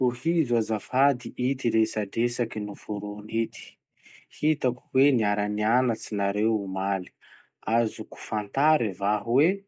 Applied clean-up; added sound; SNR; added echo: none; none; none; none.